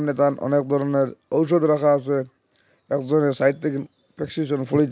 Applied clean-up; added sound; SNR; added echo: none; none; none; none.